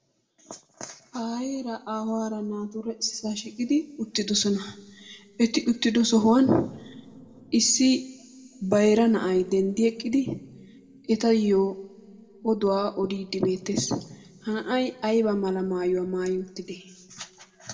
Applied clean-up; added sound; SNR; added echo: none; none; none; reverberation time 1.7 s.